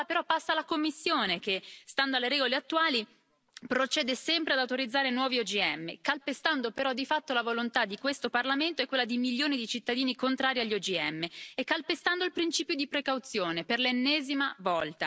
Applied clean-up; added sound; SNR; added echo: none; none; none; none.